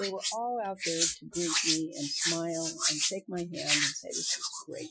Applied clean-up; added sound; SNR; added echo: classical method Wiener filter.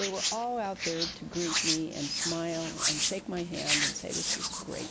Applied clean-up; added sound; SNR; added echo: neural mask model Resemble Enhance denoiser.